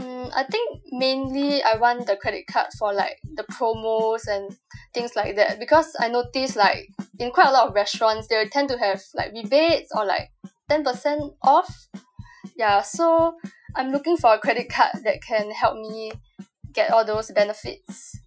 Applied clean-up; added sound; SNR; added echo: classical method Wiener filter.